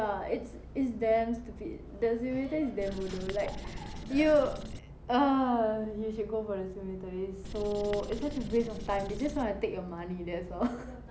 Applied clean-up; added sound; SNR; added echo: none; Writing; 9 dB; none.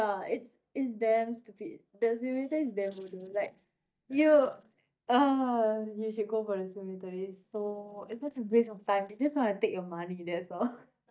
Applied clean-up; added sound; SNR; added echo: neural mask model DeepFilterNet 3.